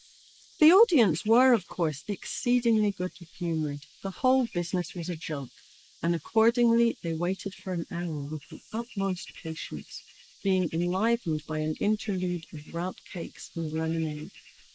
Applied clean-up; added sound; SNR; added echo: neural mask model Resemble Enhance denoiser.